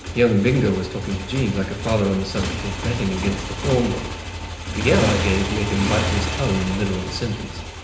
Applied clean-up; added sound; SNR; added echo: none; Motorcycle; 4 dB; reverberation time 0.9 s.